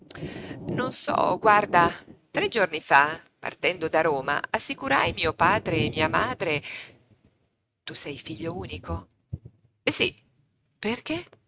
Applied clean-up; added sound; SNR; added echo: neural mask model RNNoise.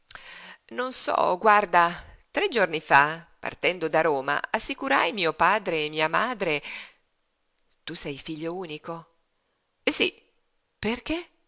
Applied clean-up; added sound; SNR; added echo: none; none; none; none.